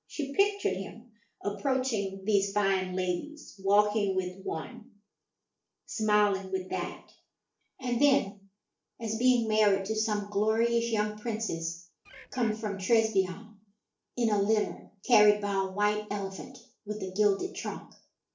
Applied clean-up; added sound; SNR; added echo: neural separator model SepFormer DNS4.